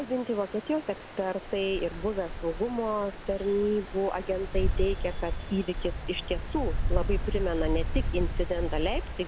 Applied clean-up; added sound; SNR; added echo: none; Stream; 1 dB; none.